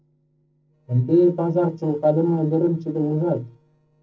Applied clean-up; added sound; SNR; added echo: neural separator model SepFormer DNS4.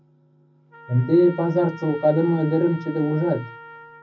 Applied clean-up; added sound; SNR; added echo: none; Trumpet; 19 dB; reverberation time 0.4 s.